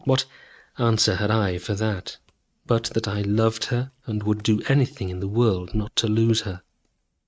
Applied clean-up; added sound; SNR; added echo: neural mask model RNNoise.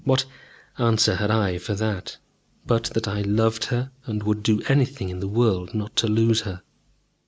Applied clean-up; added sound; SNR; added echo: none; none; none; none.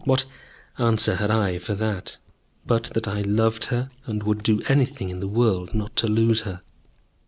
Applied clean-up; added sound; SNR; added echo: neural mask model Resemble Enhance denoiser.